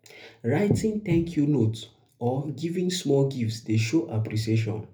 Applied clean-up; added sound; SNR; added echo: none; none; none; reverberation time 0.3 s.